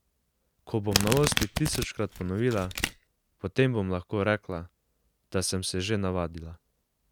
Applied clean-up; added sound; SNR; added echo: none; Domestic sounds, home sounds; 2 dB; none.